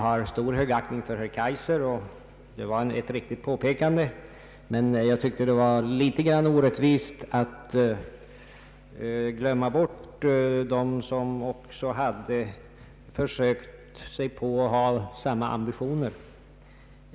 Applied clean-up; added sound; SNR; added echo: none; none; none; none.